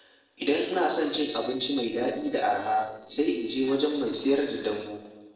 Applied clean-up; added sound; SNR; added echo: neural separator model SepFormer DNS4.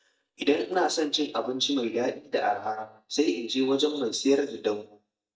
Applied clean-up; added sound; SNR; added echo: neural mask model DeepFilterNet 3.